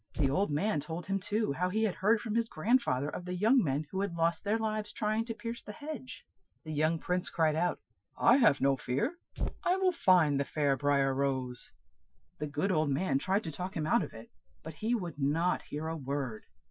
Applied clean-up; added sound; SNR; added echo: classical method Wiener filter.